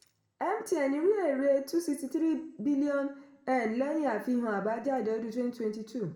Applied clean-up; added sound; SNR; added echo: none; none; none; reverberation time 0.5 s.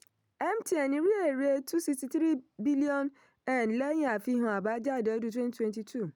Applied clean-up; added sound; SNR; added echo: none; none; none; none.